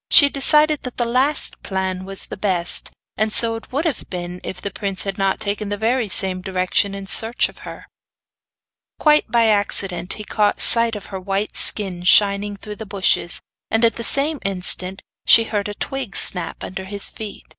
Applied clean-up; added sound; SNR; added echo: none; none; none; none.